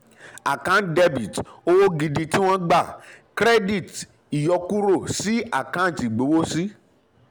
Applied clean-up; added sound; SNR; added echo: none; none; none; none.